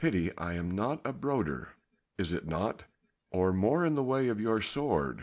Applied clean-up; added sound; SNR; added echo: none; none; none; none.